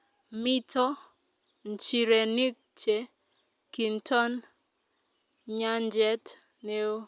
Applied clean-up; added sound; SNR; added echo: none; none; none; none.